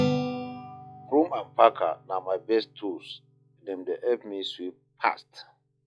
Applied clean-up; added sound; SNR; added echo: classical method log-MMSE.